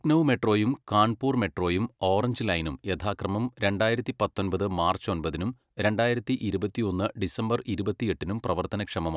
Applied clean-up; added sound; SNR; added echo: none; none; none; none.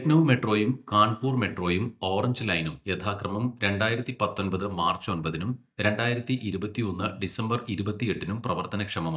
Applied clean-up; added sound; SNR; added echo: neural mask model DeepFilterNet 3.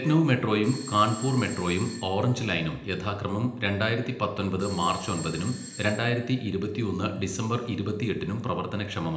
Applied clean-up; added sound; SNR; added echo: none; Bell / Doorbell; 18 dB; reverberation time 0.8 s.